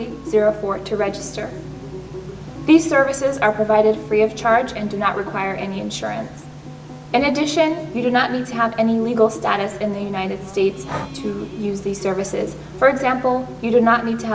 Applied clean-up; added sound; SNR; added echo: none; Breathing; 19 dB; none.